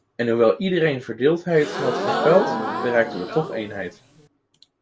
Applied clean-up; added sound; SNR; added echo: none; Crowd / Gasp; 4 dB; none.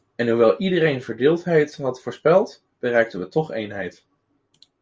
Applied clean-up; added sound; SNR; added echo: none; none; none; none.